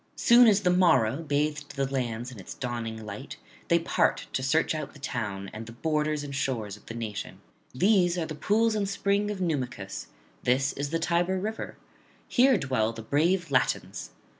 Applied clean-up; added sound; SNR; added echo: none; none; none; none.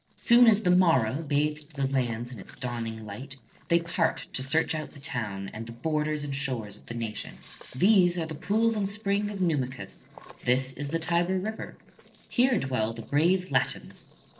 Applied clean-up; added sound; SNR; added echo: neural separator model SepFormer DNS4.